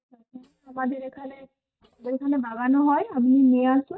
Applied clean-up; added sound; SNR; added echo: neural mask model DeepFilterNet 3.